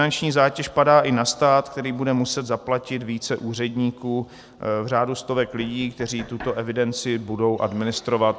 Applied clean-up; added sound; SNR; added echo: none; Knock; 18 dB; none.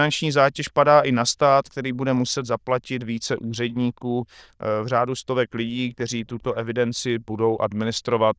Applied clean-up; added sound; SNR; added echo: neural diffusion model UNIVERSE++.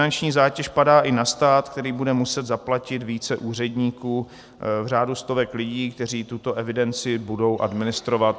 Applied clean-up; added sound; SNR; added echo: none; none; none; none.